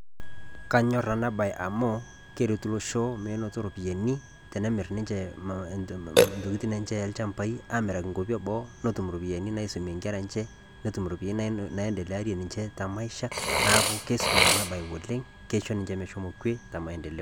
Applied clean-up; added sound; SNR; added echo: none; Burping, eructation; 3 dB; none.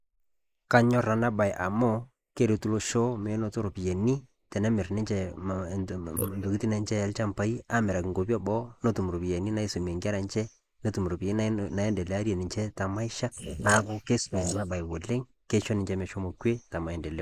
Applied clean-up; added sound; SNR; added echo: neural mask model Resemble Enhance denoiser.